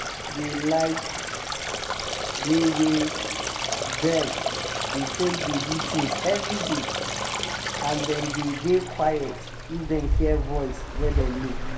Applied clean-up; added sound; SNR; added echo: none; Stream; 1 dB; reverberation time 1.9 s.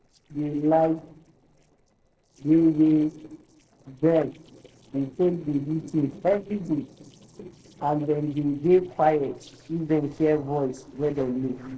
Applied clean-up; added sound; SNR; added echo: neural separator model SepFormer DNS4.